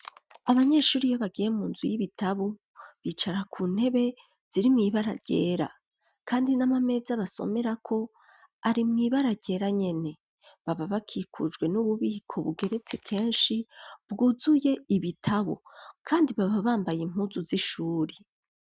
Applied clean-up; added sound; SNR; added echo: neural mask model RNNoise.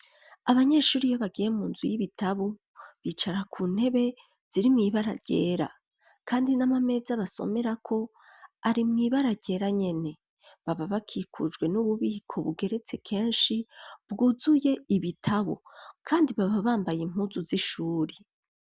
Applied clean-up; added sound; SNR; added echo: none; none; none; none.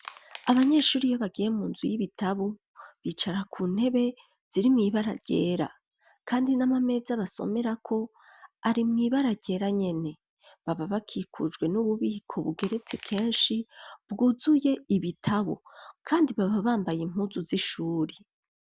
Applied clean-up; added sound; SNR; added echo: none; Crushing; 17 dB; none.